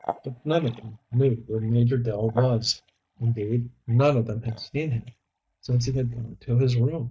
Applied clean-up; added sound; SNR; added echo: neural mask model DeepFilterNet 3.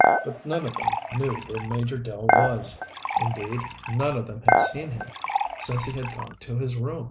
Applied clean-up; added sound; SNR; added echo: none; Dishes, pots, and pans / Chink, clink; -3 dB; none.